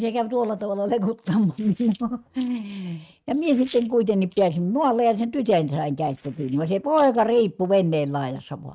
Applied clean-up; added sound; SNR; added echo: neural mask model RNNoise.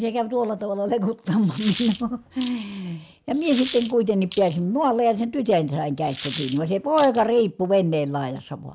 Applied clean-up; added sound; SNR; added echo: none; Coin (dropping); 16 dB; none.